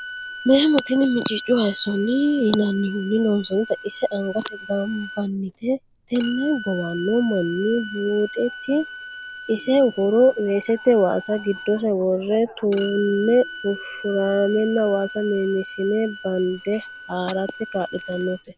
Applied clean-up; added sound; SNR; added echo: none; Bowed string instrument; 15 dB; none.